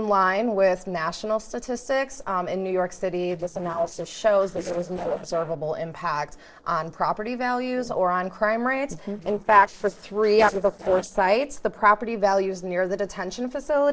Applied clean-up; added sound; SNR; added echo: neural separator model SepFormer DNS4.